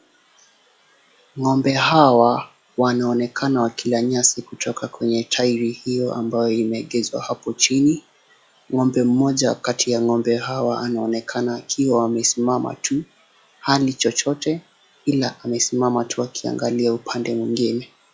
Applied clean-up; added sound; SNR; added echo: classical method log-MMSE.